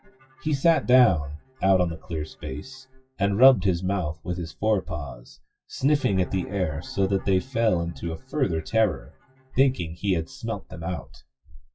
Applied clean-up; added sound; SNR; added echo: classical method WPE with log-MMSE.